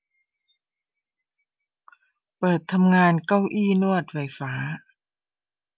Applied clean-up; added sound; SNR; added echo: none; none; none; none.